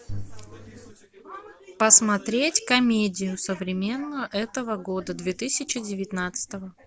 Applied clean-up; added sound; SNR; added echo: none; none; none; none.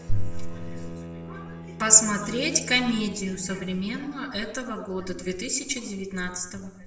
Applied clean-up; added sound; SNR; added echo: none; Bowed string instrument; 16 dB; reverberation time 0.7 s.